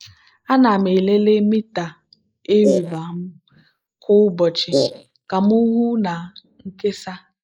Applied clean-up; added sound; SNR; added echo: neural mask model Resemble Enhance denoiser.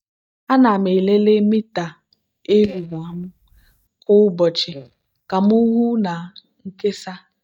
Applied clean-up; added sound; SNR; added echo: neural mask model DeepFilterNet 3.